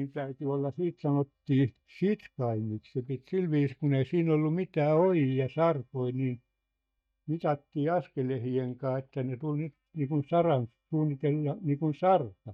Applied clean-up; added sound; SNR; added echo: neural mask model DeepFilterNet 3.